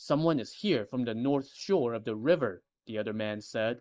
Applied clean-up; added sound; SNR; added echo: neural mask model Resemble Enhance denoiser.